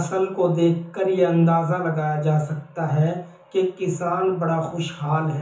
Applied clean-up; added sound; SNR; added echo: none; none; none; reverberation time 0.6 s.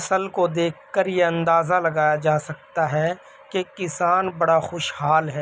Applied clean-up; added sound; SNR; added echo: none; none; none; none.